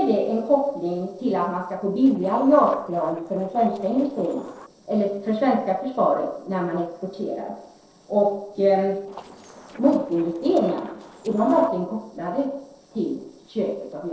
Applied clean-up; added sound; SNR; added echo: neural separator model SepFormer DNS4.